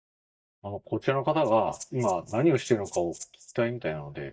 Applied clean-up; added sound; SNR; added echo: neural mask model DeepFilterNet 3.